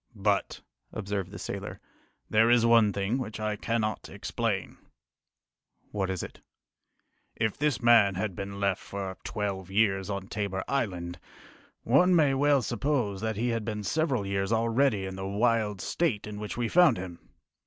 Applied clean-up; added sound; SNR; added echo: none; none; none; none.